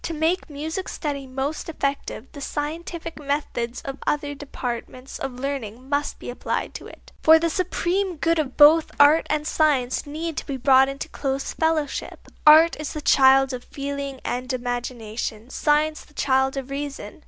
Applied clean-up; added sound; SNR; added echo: none; none; none; none.